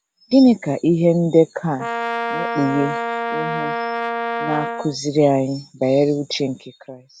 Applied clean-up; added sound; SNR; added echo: none; Brass instrument; 5 dB; none.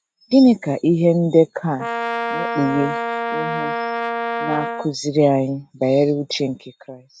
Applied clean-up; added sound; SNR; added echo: neural mask model RNNoise.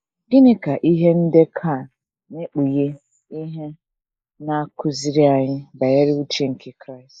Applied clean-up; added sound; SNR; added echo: neural mask model Resemble Enhance denoiser.